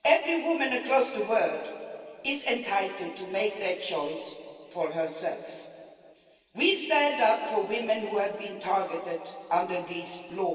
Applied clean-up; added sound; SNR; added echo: none; none; none; reverberation time 2.5 s.